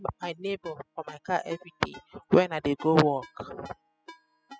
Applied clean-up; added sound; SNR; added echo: classical method spectral subtraction.